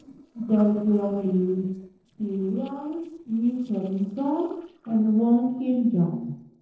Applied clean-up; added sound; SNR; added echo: neural separator model SepFormer DNS4.